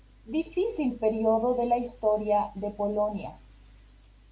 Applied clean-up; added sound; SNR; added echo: none; none; none; none.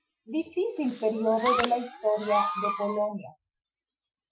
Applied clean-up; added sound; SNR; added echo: classical method Wiener filter.